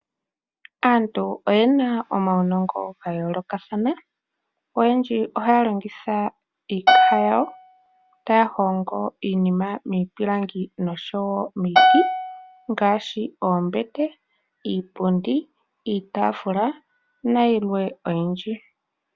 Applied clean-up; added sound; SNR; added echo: none; Piano; -3 dB; none.